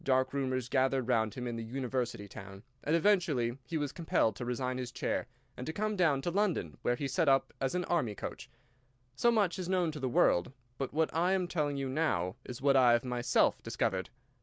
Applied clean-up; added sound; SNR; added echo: none; none; none; none.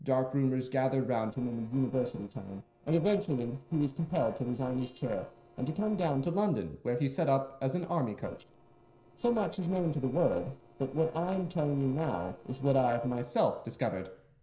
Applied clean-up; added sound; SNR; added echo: neural separator model SepFormer DNS4.